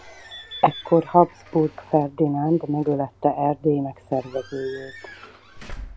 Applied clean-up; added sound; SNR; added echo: none; Squeak / Slam / Alarm / Wood; 19 dB; none.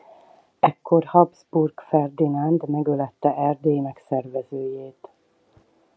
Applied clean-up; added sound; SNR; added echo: none; none; none; none.